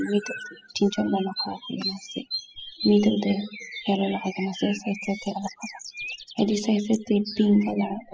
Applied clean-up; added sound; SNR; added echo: classical method spectral subtraction.